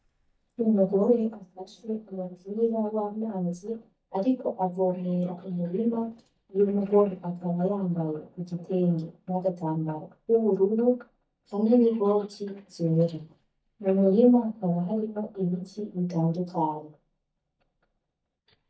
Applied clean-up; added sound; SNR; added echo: neural mask model DeepFilterNet 3.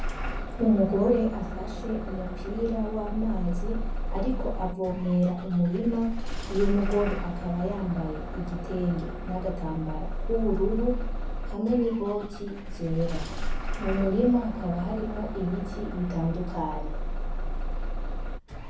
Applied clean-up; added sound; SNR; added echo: none; Engine starting / Bus; 3 dB; reverberation time 0.6 s.